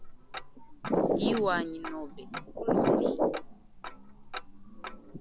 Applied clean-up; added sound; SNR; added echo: none; Tick-tock; 11 dB; none.